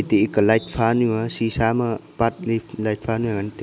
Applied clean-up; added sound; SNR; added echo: none; none; none; none.